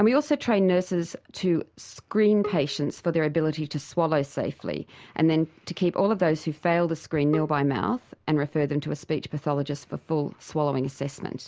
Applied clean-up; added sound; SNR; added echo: none; Bowed string instrument; 16 dB; none.